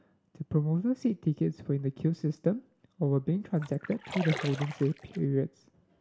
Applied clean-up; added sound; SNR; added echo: none; Splash, splatter; 11 dB; none.